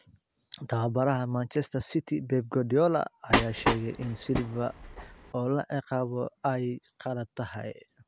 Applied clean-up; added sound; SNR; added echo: none; Train; 1 dB; none.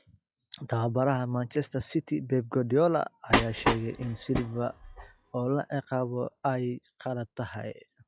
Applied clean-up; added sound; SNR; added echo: classical method log-MMSE.